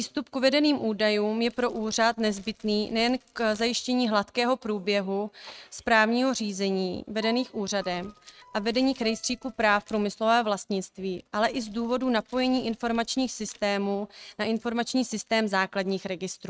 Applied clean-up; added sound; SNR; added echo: neural mask model RNNoise.